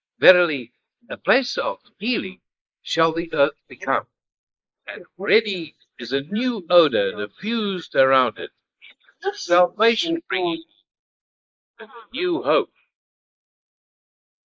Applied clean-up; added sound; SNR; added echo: neural mask model Resemble Enhance denoiser.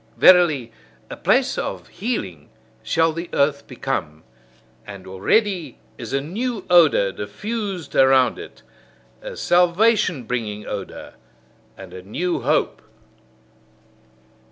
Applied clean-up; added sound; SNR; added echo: none; none; none; none.